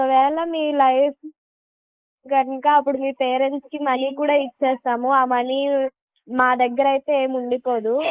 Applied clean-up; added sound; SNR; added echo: neural mask model Resemble Enhance denoiser.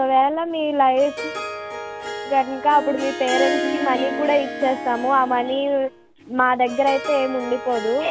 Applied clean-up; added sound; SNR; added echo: none; Harp; 8 dB; none.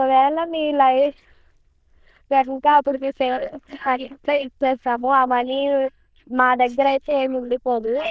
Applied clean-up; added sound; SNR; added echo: neural diffusion model UNIVERSE++.